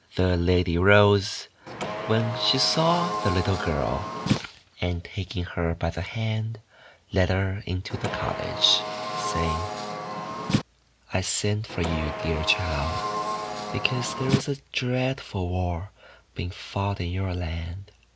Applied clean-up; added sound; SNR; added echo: none; Car; 4 dB; none.